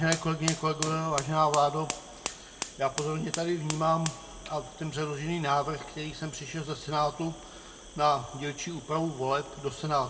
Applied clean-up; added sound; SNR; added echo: none; Fire; 11 dB; reverberation time 0.2 s.